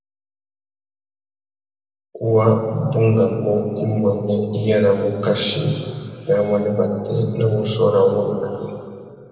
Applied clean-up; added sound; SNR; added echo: none; none; none; reverberation time 2.6 s.